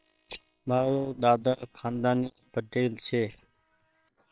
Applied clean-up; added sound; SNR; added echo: neural separator model SepFormer WHAM!.